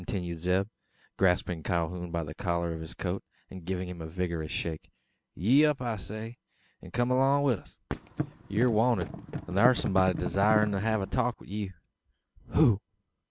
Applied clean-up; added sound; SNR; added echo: none; Thump, thud; 6 dB; none.